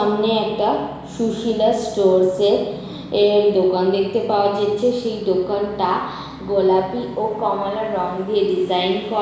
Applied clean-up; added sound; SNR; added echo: none; Musical instrument; 18 dB; reverberation time 1.0 s.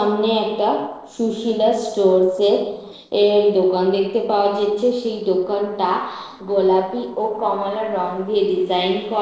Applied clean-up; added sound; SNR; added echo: neural separator model SepFormer DNS4.